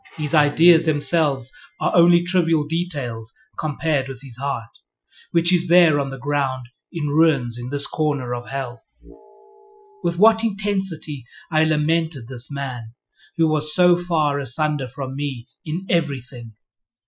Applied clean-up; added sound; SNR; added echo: classical method Wiener filter.